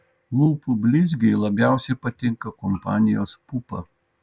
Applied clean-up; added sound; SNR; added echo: none; none; none; none.